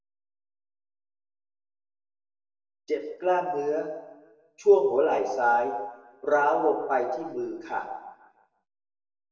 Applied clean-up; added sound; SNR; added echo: none; none; none; reverberation time 0.9 s.